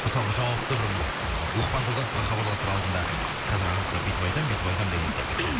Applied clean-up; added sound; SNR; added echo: none; Stream; 2 dB; none.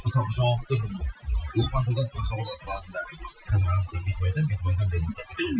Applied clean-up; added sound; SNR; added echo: classical method Wiener filter.